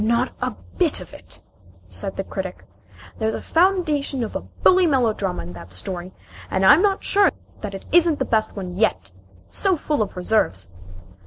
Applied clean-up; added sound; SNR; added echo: none; none; none; none.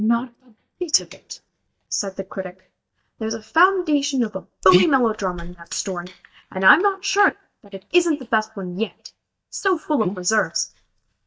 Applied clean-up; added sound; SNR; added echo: neural mask model DeepFilterNet 3.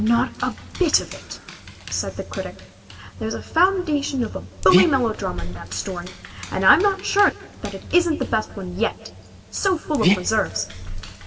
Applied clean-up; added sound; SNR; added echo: none; Dog; 8 dB; reverberation time 1.3 s.